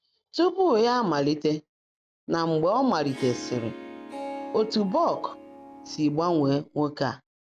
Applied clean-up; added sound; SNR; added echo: none; Harp; 14 dB; none.